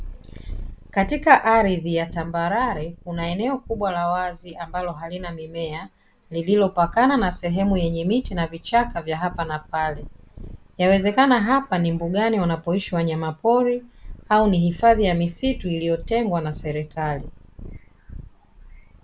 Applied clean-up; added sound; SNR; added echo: none; Purr; 15 dB; none.